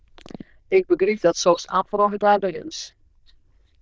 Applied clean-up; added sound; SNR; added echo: neural diffusion model UNIVERSE++.